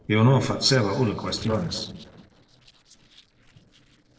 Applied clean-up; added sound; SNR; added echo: neural separator model SepFormer DNS4.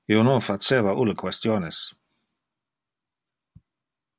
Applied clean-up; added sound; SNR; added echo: none; none; none; none.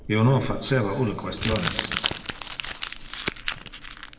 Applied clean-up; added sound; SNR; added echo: none; Crumpling, crinkling; 4 dB; reverberation time 1.6 s.